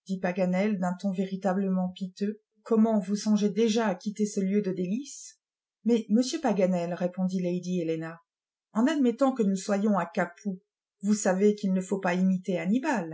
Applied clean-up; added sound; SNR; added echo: none; none; none; none.